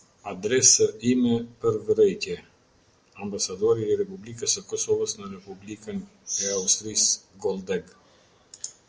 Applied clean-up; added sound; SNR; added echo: none; none; none; none.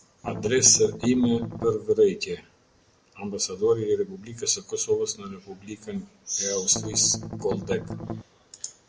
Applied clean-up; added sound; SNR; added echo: none; Strum; 8 dB; none.